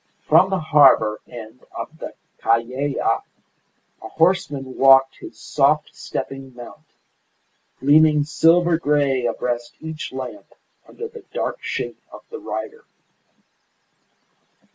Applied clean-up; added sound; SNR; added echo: none; none; none; none.